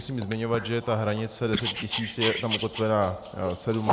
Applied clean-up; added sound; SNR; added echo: neural mask model Resemble Enhance denoiser.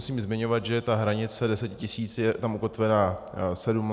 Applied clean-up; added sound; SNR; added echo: none; none; none; none.